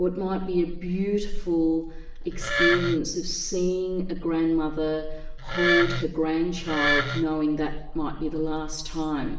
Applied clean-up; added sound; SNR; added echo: none; Wood; 1 dB; reverberation time 0.8 s.